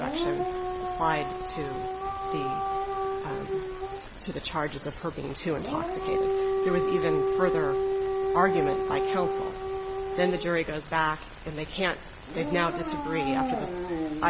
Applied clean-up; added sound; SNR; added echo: none; Siren / Dog; -1 dB; none.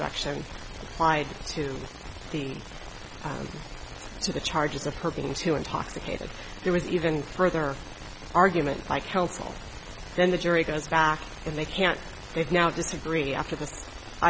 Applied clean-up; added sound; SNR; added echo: none; none; none; none.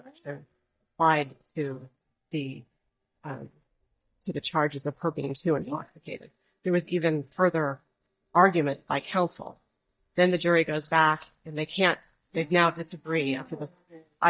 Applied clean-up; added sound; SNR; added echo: neural mask model DeepFilterNet 3.